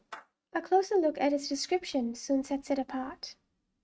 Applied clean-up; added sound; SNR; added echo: neural mask model RNNoise.